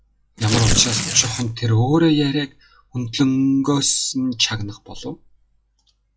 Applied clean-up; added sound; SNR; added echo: classical method log-MMSE.